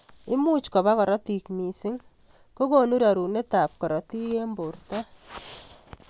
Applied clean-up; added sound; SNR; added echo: none; none; none; none.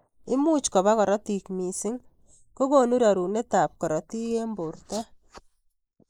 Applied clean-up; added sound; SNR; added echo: neural mask model Resemble Enhance denoiser.